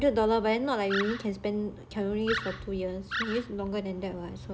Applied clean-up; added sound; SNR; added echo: none; Animal; 8 dB; none.